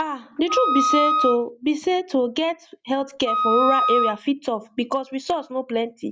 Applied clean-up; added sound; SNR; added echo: none; Wind instrument, woodwind instrument; -2 dB; none.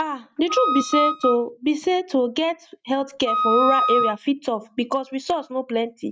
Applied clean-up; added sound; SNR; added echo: neural mask model RNNoise.